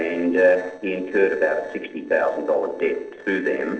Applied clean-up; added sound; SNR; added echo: neural separator model SepFormer DNS4.